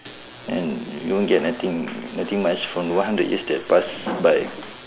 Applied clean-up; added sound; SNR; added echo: none; none; none; none.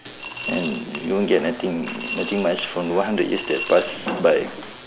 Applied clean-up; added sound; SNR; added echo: none; Coin (dropping) / Glass; 12 dB; none.